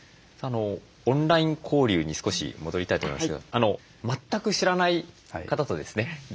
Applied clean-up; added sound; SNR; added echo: none; none; none; none.